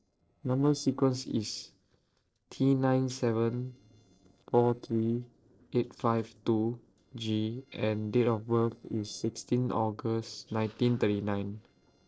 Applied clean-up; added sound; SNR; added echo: neural separator model SepFormer DNS4.